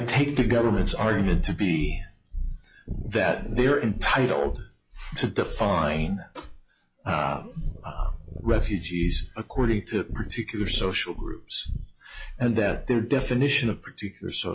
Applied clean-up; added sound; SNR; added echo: classical method log-MMSE.